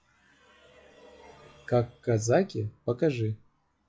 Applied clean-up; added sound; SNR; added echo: classical method log-MMSE.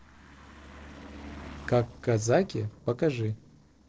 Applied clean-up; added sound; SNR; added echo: neural separator model SepFormer DNS4.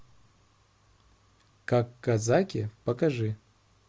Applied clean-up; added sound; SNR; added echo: none; none; none; none.